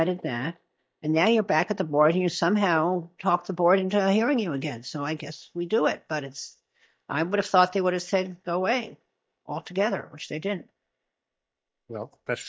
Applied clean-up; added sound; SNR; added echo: neural mask model DeepFilterNet 3.